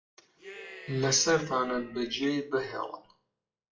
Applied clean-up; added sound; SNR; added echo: classical method WPE with log-MMSE.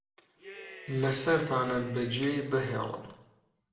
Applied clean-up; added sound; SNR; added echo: none; Cheering; 18 dB; reverberation time 0.7 s.